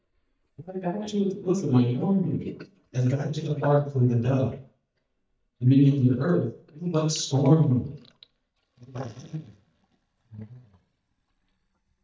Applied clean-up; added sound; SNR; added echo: neural mask model DeepFilterNet 3.